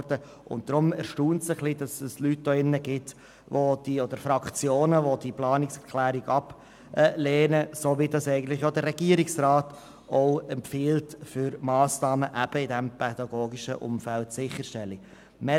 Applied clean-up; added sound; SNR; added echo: none; none; none; none.